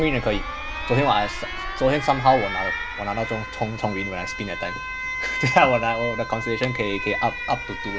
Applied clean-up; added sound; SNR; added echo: none; Alarm; 5 dB; none.